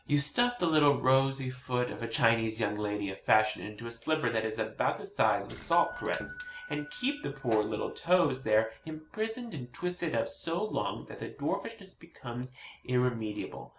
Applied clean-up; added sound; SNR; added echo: none; Doorbell; 7 dB; none.